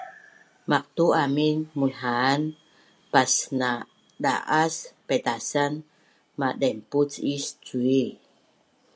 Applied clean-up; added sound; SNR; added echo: none; none; none; none.